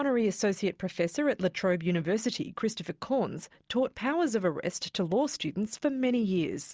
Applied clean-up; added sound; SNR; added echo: none; none; none; none.